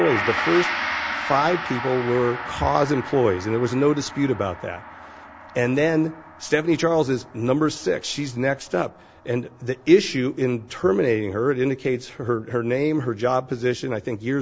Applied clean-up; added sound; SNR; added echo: none; Gong; 11 dB; none.